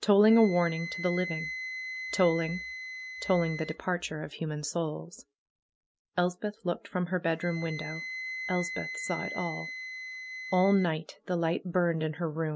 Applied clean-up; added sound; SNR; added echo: none; Wind instrument, woodwind instrument; 11 dB; none.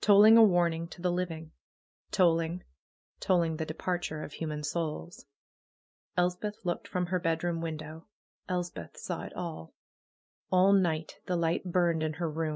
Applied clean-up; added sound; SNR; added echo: none; none; none; none.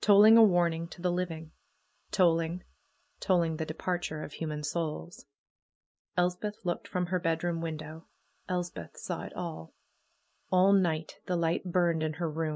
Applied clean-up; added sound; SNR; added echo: neural mask model Resemble Enhance denoiser.